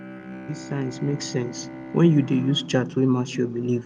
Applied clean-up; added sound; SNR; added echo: none; Bowed string instrument; 16 dB; none.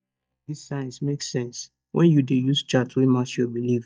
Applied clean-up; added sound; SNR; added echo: neural mask model DeepFilterNet 3.